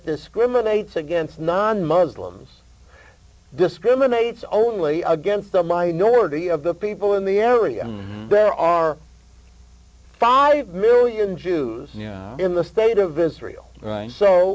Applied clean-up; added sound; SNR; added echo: none; none; none; none.